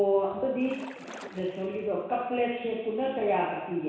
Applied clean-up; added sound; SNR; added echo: none; Splash, splatter; 17 dB; reverberation time 1.1 s.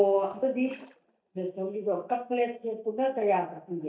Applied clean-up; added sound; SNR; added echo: neural mask model DeepFilterNet 3.